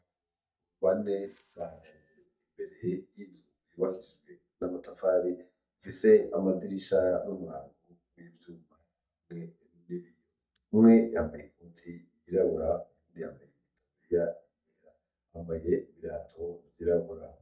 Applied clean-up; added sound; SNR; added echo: neural mask model DeepFilterNet 3.